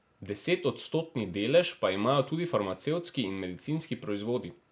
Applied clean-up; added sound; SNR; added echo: none; none; none; none.